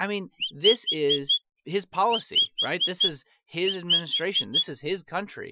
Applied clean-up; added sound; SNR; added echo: classical method Wiener filter.